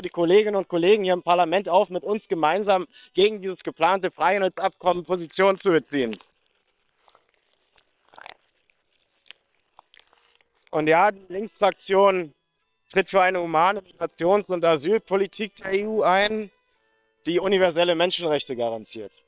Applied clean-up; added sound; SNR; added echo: neural separator model SepFormer WHAM!.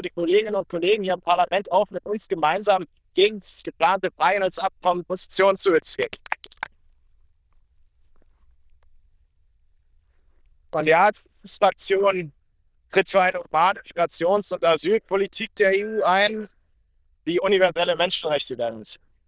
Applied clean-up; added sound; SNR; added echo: neural diffusion model UNIVERSE++.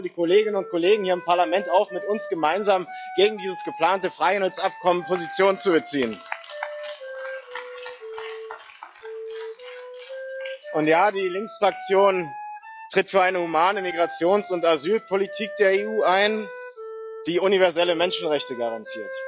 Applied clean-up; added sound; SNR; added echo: classical method log-MMSE.